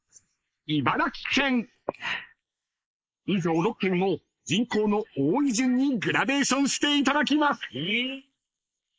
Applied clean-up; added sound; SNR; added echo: neural mask model Resemble Enhance denoiser.